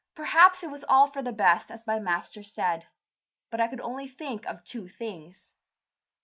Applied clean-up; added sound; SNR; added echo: neural mask model Resemble Enhance denoiser.